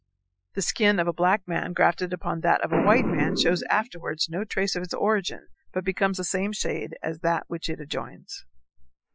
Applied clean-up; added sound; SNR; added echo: classical method Wiener filter.